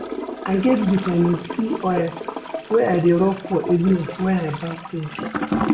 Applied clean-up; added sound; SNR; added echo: none; Toilet flush / Gurgling; 7 dB; reverberation time 0.4 s.